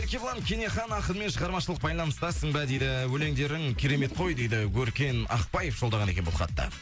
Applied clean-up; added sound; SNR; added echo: none; Toilet flush; 15 dB; none.